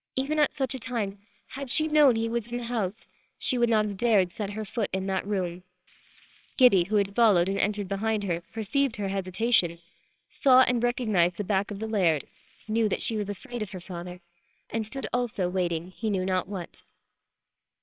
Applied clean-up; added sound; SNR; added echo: neural separator model SepFormer WHAMR!.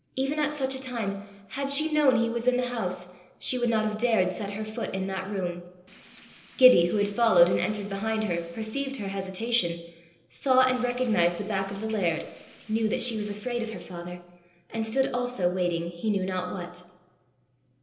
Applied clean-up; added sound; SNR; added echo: neural separator model SepFormer DNS4.